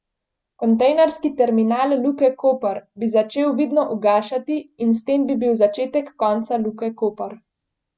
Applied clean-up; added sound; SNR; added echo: none; none; none; none.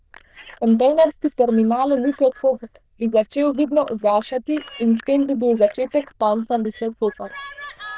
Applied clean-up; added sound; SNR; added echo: neural diffusion model UNIVERSE++.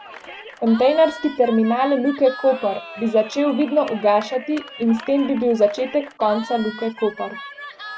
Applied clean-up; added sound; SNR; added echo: none; Cheering; 16 dB; none.